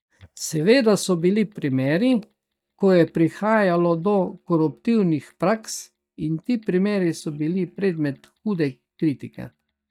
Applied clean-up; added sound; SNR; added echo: neural mask model DeepFilterNet 3.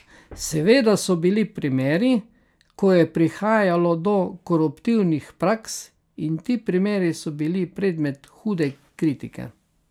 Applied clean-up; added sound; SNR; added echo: none; none; none; none.